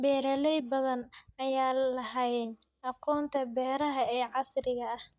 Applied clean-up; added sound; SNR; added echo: neural mask model DeepFilterNet 3.